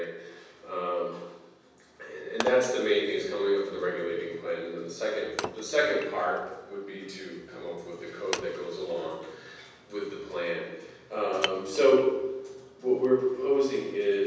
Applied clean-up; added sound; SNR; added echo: none; Wood; 15 dB; reverberation time 1.1 s.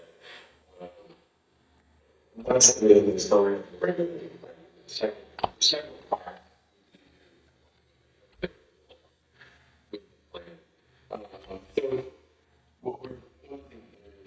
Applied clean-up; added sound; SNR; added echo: neural mask model DeepFilterNet 3.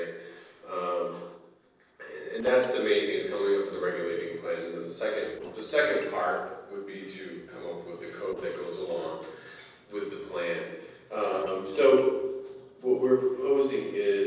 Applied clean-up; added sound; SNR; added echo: neural separator model SepFormer DNS4.